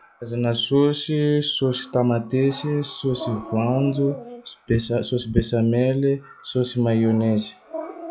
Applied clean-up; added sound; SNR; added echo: classical method log-MMSE.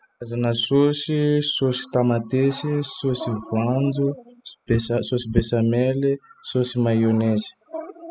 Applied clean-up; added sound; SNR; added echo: classical method spectral subtraction.